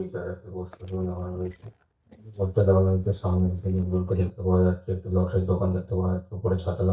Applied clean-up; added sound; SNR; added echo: neural mask model DeepFilterNet 3.